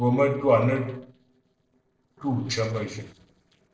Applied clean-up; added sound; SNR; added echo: neural separator model SepFormer DNS4.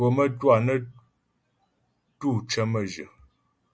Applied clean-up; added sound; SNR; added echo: none; none; none; none.